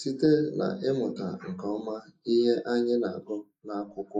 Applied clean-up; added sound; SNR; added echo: neural mask model Resemble Enhance denoiser.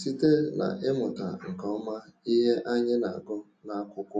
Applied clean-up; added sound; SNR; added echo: none; none; none; none.